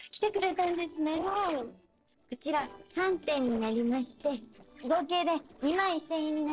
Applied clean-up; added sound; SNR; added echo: neural separator model SepFormer DNS4.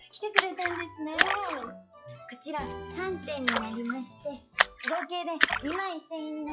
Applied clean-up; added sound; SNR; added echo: classical method log-MMSE.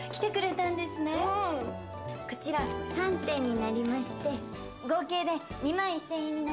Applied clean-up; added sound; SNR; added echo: none; none; none; none.